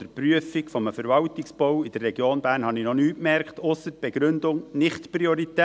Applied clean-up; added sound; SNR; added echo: none; none; none; none.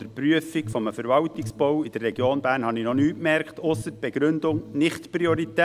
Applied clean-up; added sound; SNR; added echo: none; Alarm; 15 dB; none.